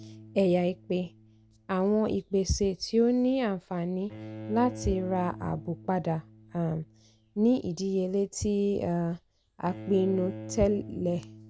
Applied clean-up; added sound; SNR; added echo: none; Bowed string instrument; 16 dB; none.